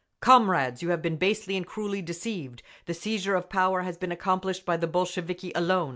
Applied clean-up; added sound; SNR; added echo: none; none; none; none.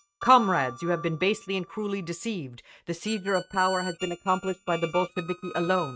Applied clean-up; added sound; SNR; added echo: neural mask model RNNoise.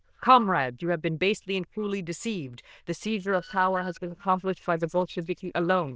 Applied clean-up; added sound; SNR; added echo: neural diffusion model UNIVERSE++.